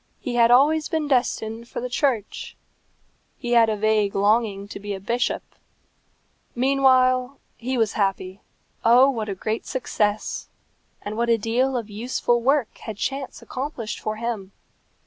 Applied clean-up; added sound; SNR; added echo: none; none; none; none.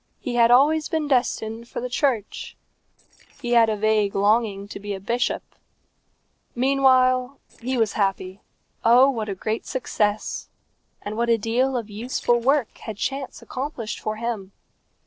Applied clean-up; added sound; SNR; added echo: neural separator model SepFormer DNS4.